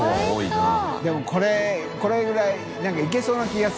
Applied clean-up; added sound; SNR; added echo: none; none; none; none.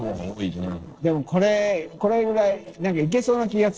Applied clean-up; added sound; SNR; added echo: neural separator model SepFormer DNS4.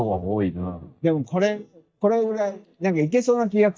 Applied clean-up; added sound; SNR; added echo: neural mask model DeepFilterNet 3.